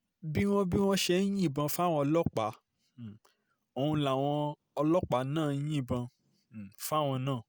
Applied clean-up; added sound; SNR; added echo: none; none; none; none.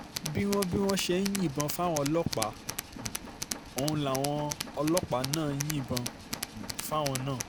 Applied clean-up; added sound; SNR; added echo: none; Tools; 7 dB; none.